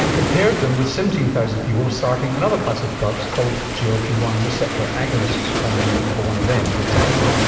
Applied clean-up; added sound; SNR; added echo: none; Waves, surf; 2 dB; reverberation time 2.1 s.